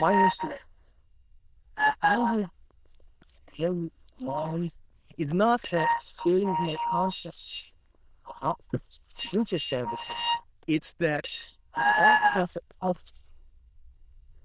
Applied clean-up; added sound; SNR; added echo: neural diffusion model UNIVERSE++.